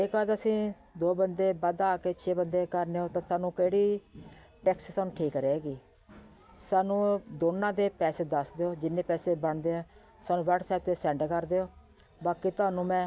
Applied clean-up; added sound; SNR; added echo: none; none; none; none.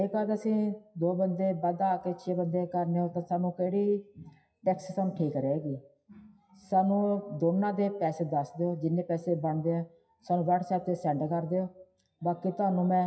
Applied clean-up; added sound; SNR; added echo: classical method WPE with log-MMSE.